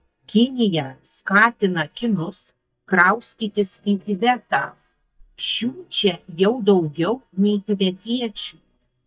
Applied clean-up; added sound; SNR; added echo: neural mask model DeepFilterNet 3.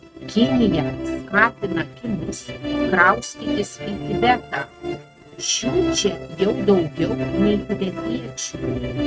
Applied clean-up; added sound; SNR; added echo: neural mask model RNNoise.